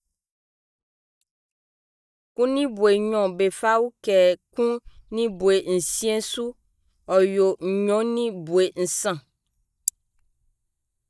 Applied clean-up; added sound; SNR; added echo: neural mask model DeepFilterNet 3.